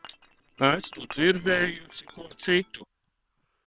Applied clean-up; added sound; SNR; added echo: neural separator model SepFormer WHAM!.